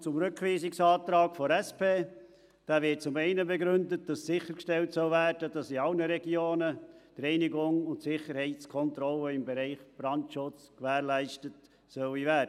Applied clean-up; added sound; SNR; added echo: none; none; none; none.